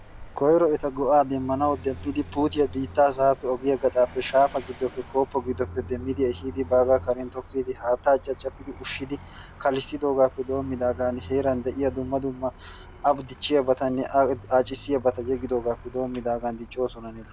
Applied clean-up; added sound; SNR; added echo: none; Vehicle + Bowed string instrument; 17 dB; none.